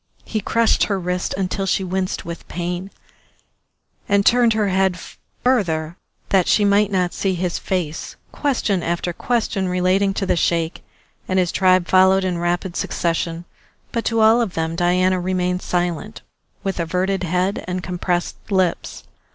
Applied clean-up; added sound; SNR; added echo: none; none; none; none.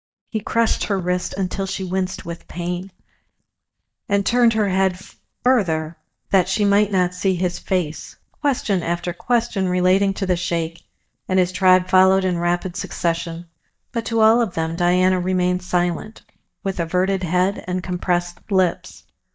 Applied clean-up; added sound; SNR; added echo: neural mask model DeepFilterNet 3.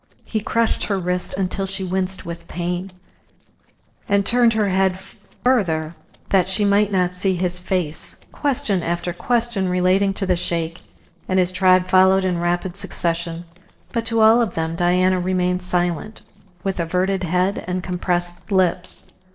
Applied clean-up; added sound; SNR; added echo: neural separator model SepFormer DNS4.